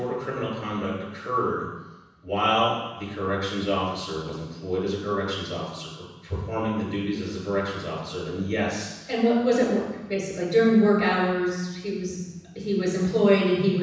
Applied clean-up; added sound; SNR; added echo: none; none; none; reverberation time 1.1 s.